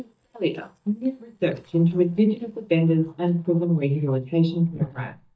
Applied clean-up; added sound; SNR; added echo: neural mask model DeepFilterNet 3.